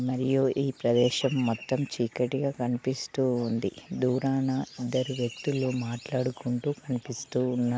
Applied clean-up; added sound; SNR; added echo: none; none; none; none.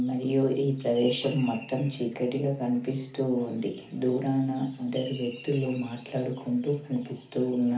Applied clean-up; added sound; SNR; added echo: none; none; none; reverberation time 0.4 s.